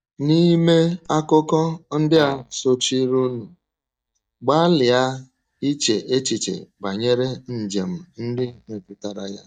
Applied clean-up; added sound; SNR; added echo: neural mask model DeepFilterNet 3.